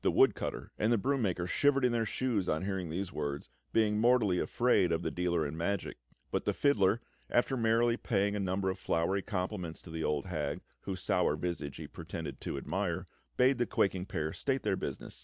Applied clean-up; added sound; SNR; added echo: none; none; none; none.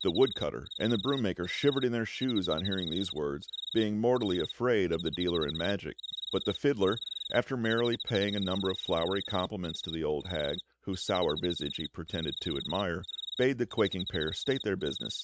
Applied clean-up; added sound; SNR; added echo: neural mask model RNNoise.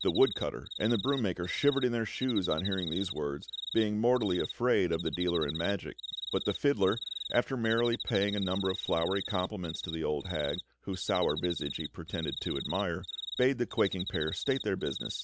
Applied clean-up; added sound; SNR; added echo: none; Cricket; 9 dB; none.